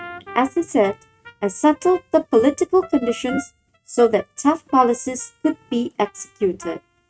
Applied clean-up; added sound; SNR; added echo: neural mask model RNNoise.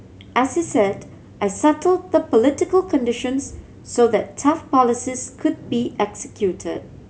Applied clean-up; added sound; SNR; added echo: none; none; none; none.